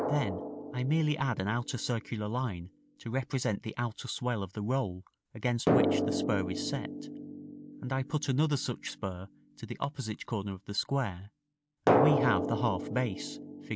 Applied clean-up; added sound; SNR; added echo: none; Drum; 2 dB; none.